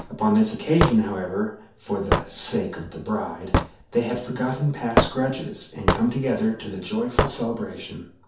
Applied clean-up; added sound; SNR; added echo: none; Hammer / Wood; 3 dB; reverberation time 0.5 s.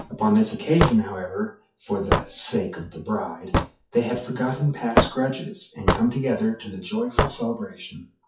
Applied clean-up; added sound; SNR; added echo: classical method WPE with log-MMSE.